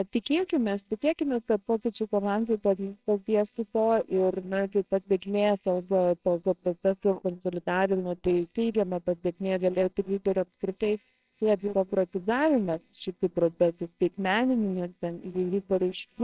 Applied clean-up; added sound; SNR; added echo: neural separator model SepFormer WHAMR!.